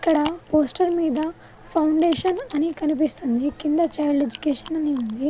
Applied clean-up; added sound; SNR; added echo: none; Chewing, mastication; 15 dB; none.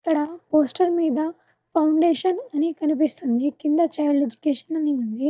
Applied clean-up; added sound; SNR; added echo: neural mask model DeepFilterNet 3.